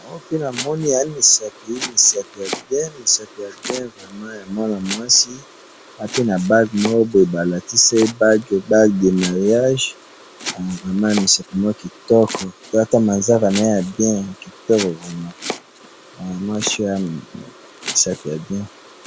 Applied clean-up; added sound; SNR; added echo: none; Domestic sounds, home sounds; 15 dB; none.